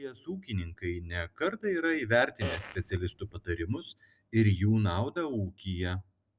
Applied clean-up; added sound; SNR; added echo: none; Fart; 12 dB; none.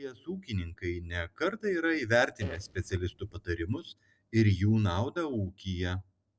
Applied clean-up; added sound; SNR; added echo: neural separator model SepFormer DNS4.